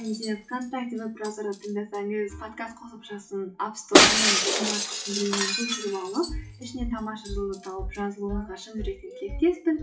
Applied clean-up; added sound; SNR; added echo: classical method WPE with log-MMSE.